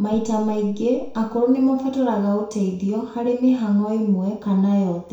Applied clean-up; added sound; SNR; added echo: none; none; none; reverberation time 0.6 s.